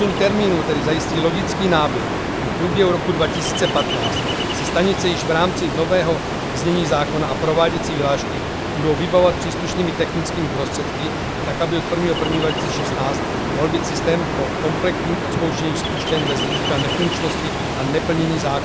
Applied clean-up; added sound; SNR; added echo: none; Ocean; 1 dB; none.